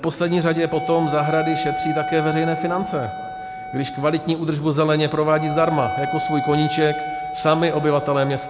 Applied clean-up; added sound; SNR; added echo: none; Wind instrument, woodwind instrument; 7 dB; none.